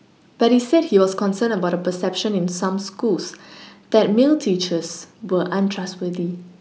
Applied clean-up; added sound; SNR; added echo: none; none; none; none.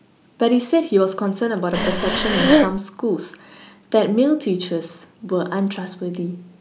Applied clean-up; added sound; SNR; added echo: none; Breathing; -4 dB; none.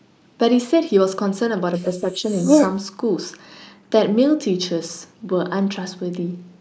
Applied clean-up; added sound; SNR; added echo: neural mask model Resemble Enhance denoiser.